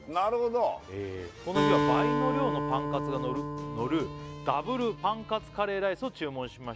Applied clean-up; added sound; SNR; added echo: none; Acoustic guitar; 2 dB; none.